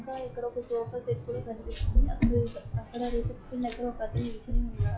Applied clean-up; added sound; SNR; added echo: classical method log-MMSE.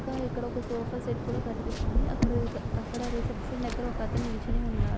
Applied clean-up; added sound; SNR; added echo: none; Waves, surf; -5 dB; none.